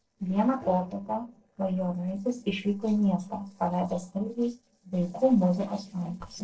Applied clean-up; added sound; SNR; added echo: neural separator model SepFormer DNS4.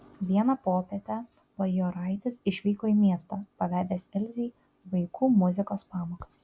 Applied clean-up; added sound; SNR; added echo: none; none; none; none.